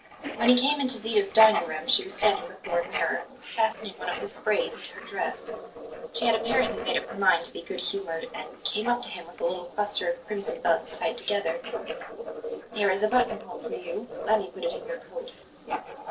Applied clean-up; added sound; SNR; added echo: neural separator model SepFormer DNS4.